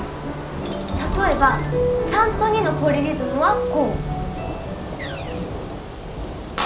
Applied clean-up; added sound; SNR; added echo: none; Thunder / Rain; 6 dB; reverberation time 0.4 s.